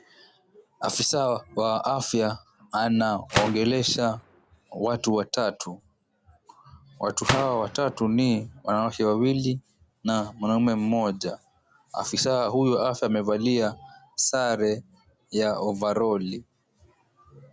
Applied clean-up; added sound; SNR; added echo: none; Gunshot, gunfire; 10 dB; none.